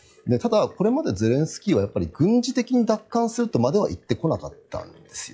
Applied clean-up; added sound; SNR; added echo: classical method log-MMSE.